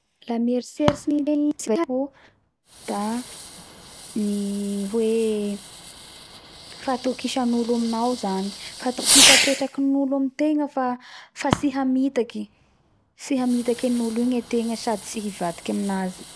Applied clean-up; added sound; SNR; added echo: none; Fireworks; 3 dB; none.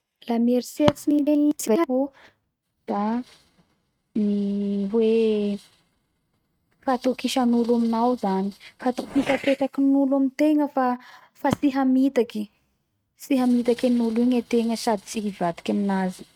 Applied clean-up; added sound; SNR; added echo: neural mask model RNNoise.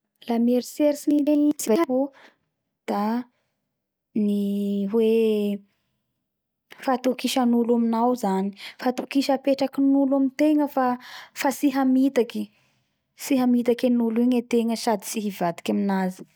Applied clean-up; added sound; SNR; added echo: none; none; none; none.